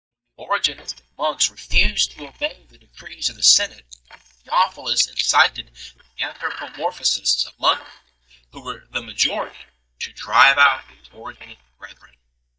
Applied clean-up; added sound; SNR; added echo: neural mask model DeepFilterNet 3.